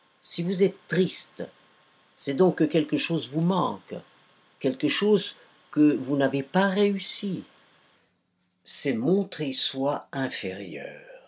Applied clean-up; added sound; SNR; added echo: none; none; none; none.